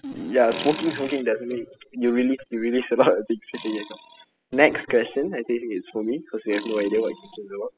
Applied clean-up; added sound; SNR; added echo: classical method spectral subtraction.